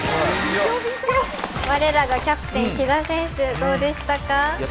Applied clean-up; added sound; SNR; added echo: none; Applause / Cheering; 16 dB; none.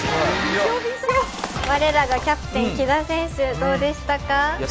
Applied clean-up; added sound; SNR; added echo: none; none; none; none.